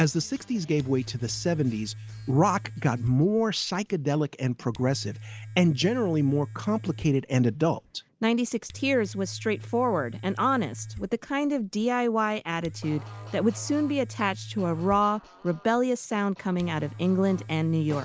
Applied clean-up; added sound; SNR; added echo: none; Domestic sounds, home sounds; 16 dB; none.